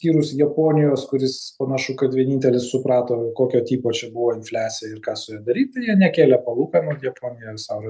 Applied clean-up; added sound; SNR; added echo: none; none; none; none.